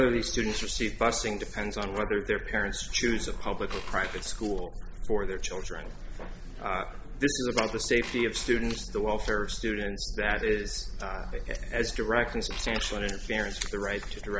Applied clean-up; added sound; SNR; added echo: none; Squeak; 18 dB; none.